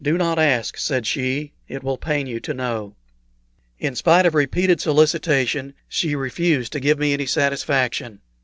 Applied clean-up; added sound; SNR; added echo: none; none; none; none.